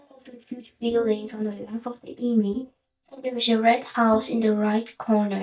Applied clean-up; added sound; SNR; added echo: neural mask model DeepFilterNet 3.